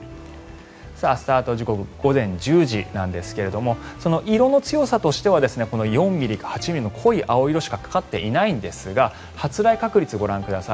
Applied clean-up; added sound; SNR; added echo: none; none; none; none.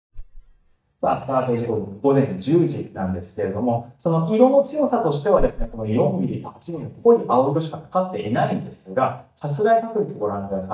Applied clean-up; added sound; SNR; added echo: neural mask model DeepFilterNet 3.